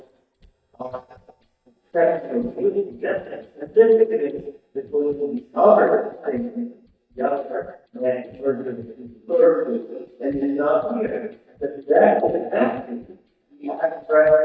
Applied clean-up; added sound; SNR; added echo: neural mask model DeepFilterNet 3.